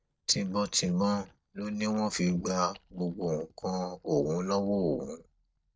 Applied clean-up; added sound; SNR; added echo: neural mask model DeepFilterNet 3.